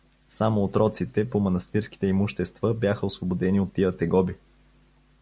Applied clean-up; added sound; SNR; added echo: none; none; none; none.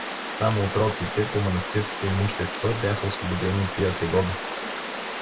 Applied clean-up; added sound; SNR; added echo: none; Water; 6 dB; reverberation time 0.2 s.